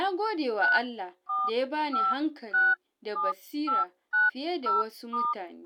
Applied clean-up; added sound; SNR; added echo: none; Telephone; -3 dB; none.